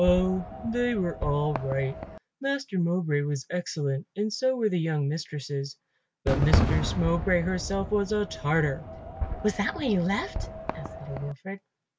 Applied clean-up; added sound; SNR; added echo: none; Fireworks; 5 dB; none.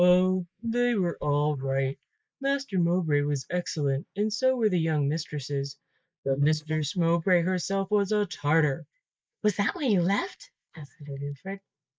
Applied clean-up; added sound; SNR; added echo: neural mask model Resemble Enhance denoiser.